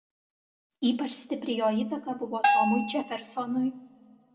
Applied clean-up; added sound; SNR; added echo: none; Bell; -1 dB; reverberation time 0.8 s.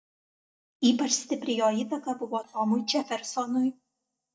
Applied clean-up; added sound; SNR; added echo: neural mask model DeepFilterNet 3.